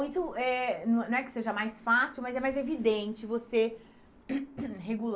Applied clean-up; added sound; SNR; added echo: none; none; none; none.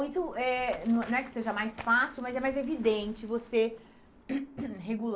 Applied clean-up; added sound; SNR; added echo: none; Run; 19 dB; none.